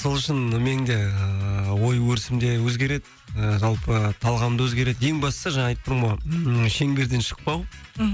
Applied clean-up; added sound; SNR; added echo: none; none; none; none.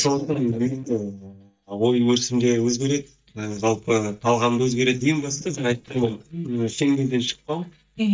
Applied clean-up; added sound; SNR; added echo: neural mask model DeepFilterNet 3.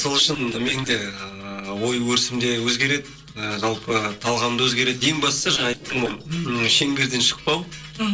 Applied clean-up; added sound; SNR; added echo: neural separator model SepFormer DNS4.